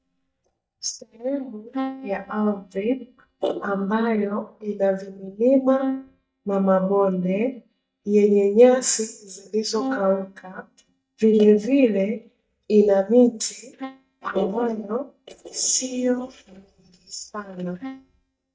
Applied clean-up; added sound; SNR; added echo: neural mask model DeepFilterNet 3.